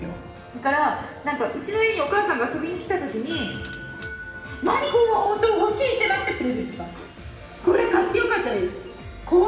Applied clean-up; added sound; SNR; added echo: none; Bell / Doorbell; 10 dB; reverberation time 1.2 s.